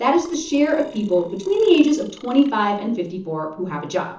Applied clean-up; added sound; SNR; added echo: neural separator model SepFormer DNS4.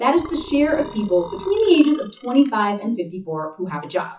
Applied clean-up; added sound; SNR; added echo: classical method WPE with log-MMSE.